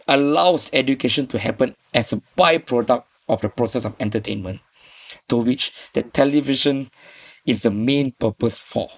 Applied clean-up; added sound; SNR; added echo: neural mask model Resemble Enhance denoiser.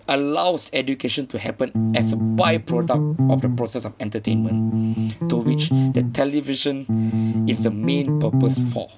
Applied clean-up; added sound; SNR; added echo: none; Bass guitar; -5 dB; none.